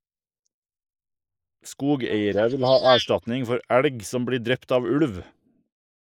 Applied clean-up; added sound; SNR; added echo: neural mask model Resemble Enhance denoiser.